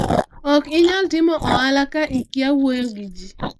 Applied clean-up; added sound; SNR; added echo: neural mask model Resemble Enhance denoiser.